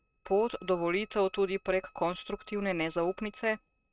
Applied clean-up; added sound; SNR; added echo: neural mask model RNNoise.